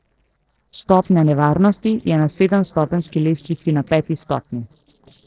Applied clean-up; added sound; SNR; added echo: neural separator model SepFormer DNS4.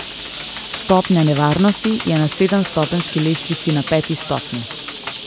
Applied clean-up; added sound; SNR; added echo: none; Bird + Computer keyboard; 10 dB; none.